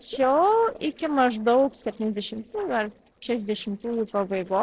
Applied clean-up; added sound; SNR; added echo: neural separator model SepFormer DNS4.